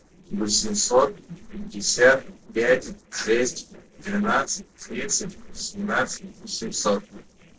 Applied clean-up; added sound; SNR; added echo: neural separator model SepFormer DNS4.